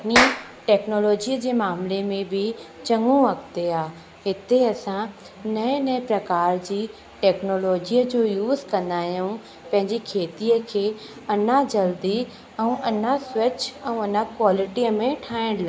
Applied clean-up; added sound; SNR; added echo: none; Clapping; 2 dB; none.